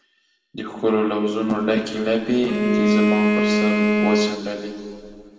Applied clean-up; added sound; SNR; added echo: none; Bowed string instrument; -3 dB; reverberation time 2.3 s.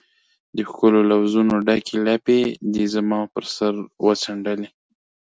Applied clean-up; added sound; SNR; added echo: none; none; none; none.